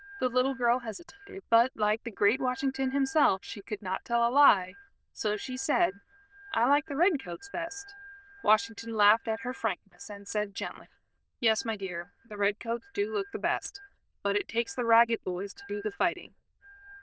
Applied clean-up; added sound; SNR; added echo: neural diffusion model UNIVERSE++.